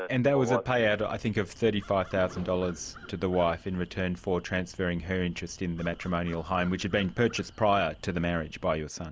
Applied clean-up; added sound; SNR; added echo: none; Fireworks + Crow; 20 dB; none.